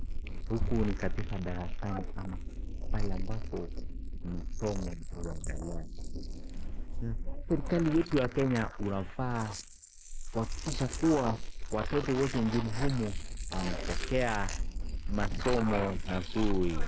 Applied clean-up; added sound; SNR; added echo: neural mask model Resemble Enhance denoiser.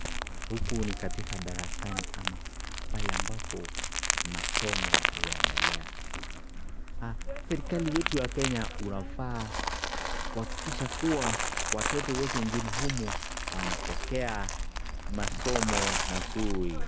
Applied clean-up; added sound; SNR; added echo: none; Crumpling, crinkling; -4 dB; none.